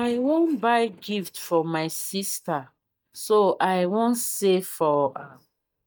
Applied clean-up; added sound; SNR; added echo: neural mask model DeepFilterNet 3.